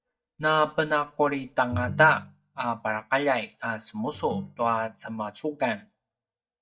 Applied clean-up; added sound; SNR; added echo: neural mask model DeepFilterNet 3.